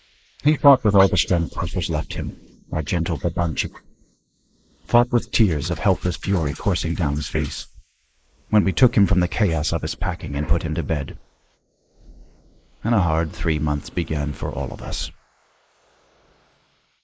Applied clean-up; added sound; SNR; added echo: neural mask model Resemble Enhance denoiser.